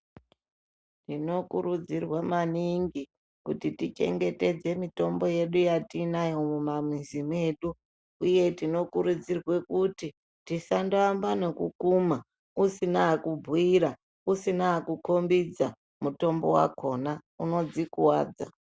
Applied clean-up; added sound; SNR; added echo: none; none; none; none.